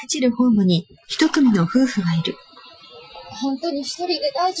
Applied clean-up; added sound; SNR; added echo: classical method Wiener filter.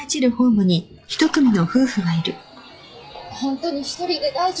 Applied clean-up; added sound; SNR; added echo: classical method log-MMSE.